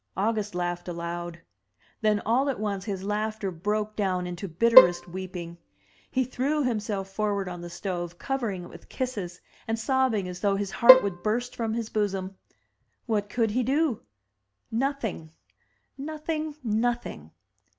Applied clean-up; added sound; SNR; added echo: none; Bowed string instrument; -5 dB; none.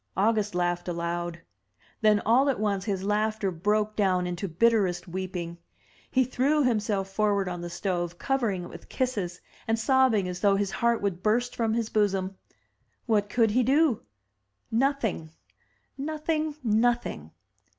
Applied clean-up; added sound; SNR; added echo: none; none; none; none.